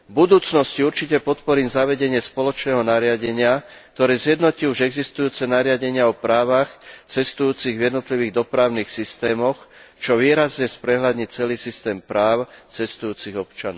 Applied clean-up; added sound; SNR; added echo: none; none; none; none.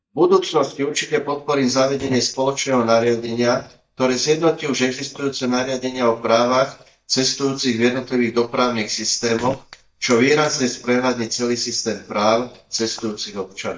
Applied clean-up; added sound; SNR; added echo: neural mask model DeepFilterNet 3.